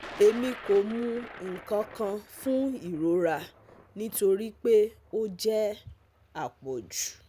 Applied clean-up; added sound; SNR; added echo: none; Thunder; 19 dB; none.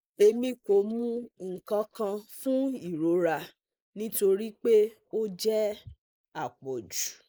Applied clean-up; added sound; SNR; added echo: neural mask model Resemble Enhance denoiser.